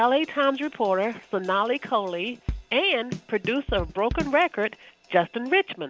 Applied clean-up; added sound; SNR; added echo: none; none; none; none.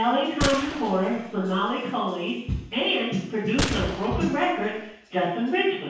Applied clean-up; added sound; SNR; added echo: none; Gunshot, gunfire; 7 dB; reverberation time 0.6 s.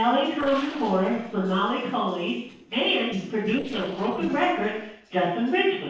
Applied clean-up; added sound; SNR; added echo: neural separator model SepFormer DNS4.